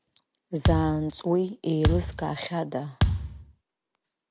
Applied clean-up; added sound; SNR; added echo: none; Thump, thud; 0 dB; none.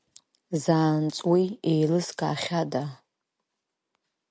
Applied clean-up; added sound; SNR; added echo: none; none; none; none.